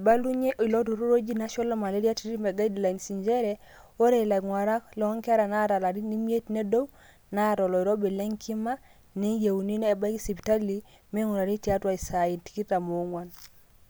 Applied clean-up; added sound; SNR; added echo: none; none; none; none.